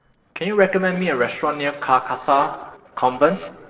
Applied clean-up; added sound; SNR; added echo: neural separator model SepFormer DNS4.